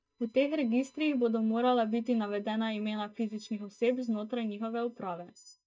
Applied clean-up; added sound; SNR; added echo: neural mask model DeepFilterNet 3.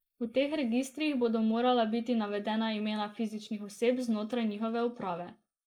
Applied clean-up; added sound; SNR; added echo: neural mask model Resemble Enhance denoiser.